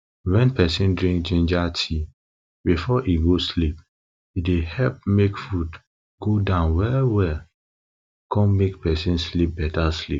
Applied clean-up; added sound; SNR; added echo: none; none; none; none.